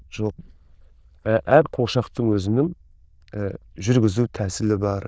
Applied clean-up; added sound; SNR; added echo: neural diffusion model UNIVERSE++.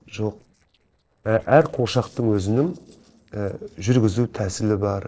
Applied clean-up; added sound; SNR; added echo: neural separator model SepFormer DNS4.